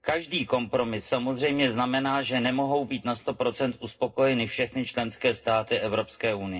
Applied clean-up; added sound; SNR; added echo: neural separator model SepFormer DNS4.